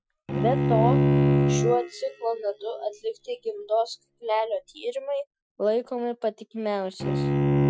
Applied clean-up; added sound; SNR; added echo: classical method Wiener filter.